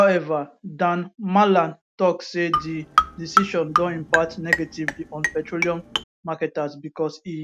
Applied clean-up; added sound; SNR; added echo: none; Marimba, xylophone; 1 dB; none.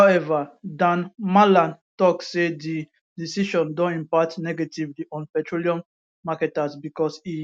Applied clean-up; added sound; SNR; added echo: none; none; none; none.